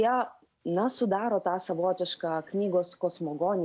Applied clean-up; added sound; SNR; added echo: none; none; none; none.